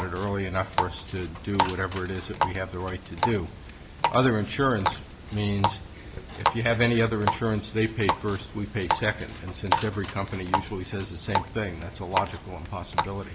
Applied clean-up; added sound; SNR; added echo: none; Water tap, faucet; 3 dB; none.